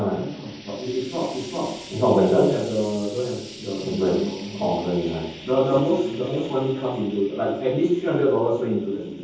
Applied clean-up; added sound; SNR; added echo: none; Frying (food); 20 dB; reverberation time 0.8 s.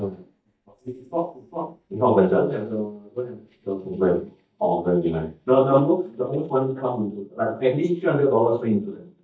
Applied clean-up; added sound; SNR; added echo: neural mask model DeepFilterNet 3.